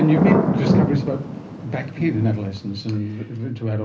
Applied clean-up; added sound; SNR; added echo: none; Thunder / Rain; 0 dB; reverberation time 0.3 s.